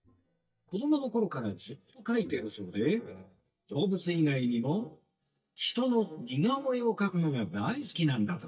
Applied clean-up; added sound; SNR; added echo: neural mask model DeepFilterNet 3.